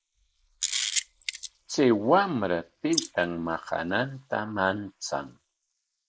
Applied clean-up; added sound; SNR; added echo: neural mask model Resemble Enhance denoiser.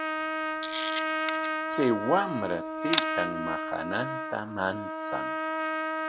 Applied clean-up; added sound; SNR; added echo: none; Trumpet + Camera; -2 dB; none.